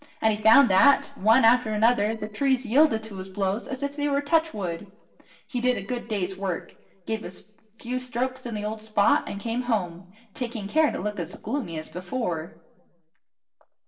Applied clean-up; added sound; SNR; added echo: neural separator model SepFormer DNS4.